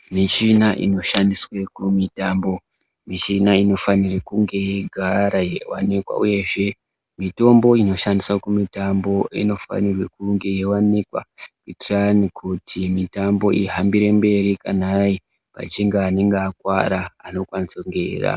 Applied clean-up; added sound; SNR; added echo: none; none; none; none.